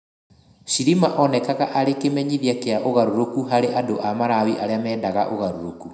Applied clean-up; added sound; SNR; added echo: none; none; none; reverberation time 0.7 s.